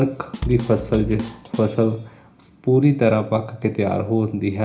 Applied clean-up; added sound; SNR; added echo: none; Drum kit; 11 dB; reverberation time 0.4 s.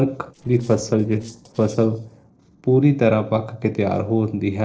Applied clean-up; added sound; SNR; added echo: neural separator model SepFormer DNS4.